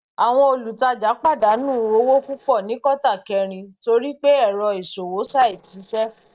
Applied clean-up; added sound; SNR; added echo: neural separator model SepFormer DNS4.